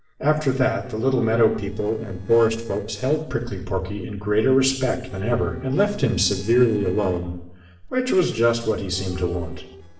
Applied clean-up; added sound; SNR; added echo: neural separator model SepFormer DNS4.